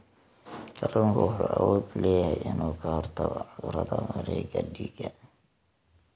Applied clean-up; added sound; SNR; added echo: none; none; none; none.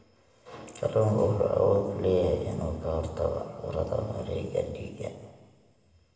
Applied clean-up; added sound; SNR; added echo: none; none; none; reverberation time 1.6 s.